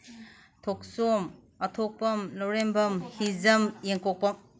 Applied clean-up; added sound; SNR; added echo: none; none; none; none.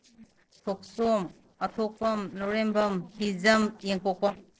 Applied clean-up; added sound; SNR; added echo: neural separator model SepFormer DNS4.